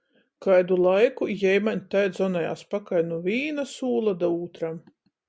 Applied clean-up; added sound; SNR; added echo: none; none; none; none.